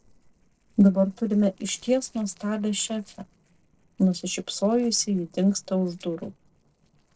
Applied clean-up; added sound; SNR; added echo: neural separator model SepFormer DNS4.